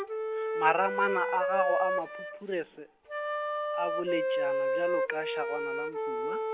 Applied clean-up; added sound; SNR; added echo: none; Wind instrument, woodwind instrument; -2 dB; none.